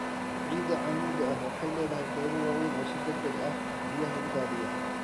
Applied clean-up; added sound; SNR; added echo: none; Wind + Bowed string instrument; -1 dB; none.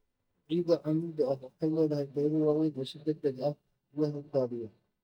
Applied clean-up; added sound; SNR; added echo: neural mask model DeepFilterNet 3.